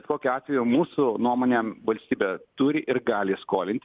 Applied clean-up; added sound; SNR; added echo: none; none; none; none.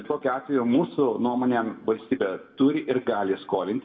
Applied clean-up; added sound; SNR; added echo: none; none; none; reverberation time 1.5 s.